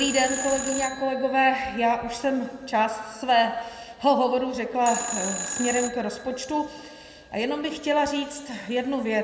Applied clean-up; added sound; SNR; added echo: none; Telephone; 11 dB; reverberation time 1.7 s.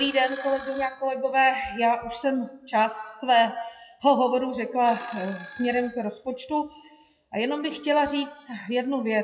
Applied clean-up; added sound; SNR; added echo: classical method WPE with log-MMSE.